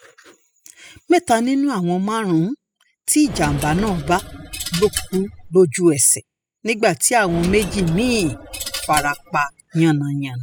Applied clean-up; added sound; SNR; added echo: classical method spectral subtraction.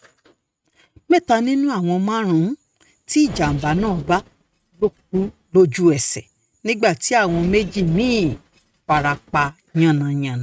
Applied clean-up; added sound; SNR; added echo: neural mask model RNNoise.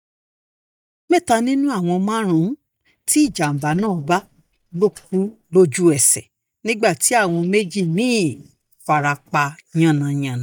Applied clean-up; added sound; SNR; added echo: neural mask model DeepFilterNet 3.